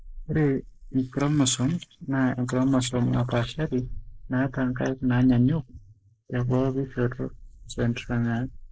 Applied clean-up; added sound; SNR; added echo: neural mask model Resemble Enhance denoiser.